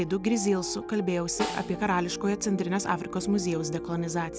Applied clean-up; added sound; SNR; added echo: none; Snare drum; 14 dB; none.